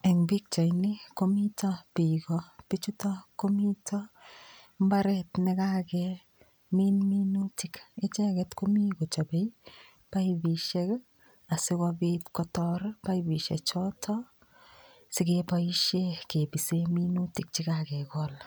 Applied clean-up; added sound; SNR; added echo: none; none; none; none.